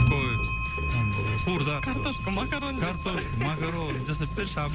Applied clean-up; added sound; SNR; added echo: none; Clock; 0 dB; none.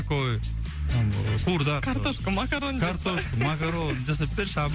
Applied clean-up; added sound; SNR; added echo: none; none; none; none.